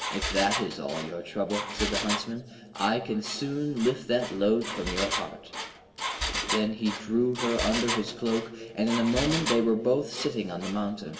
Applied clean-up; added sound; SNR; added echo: none; Engine; 6 dB; reverberation time 1.7 s.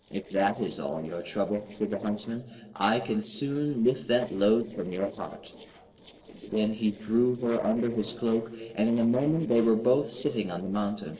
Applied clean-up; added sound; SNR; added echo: neural separator model SepFormer DNS4.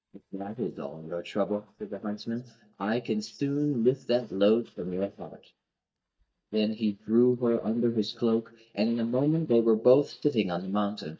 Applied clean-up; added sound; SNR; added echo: neural mask model DeepFilterNet 3.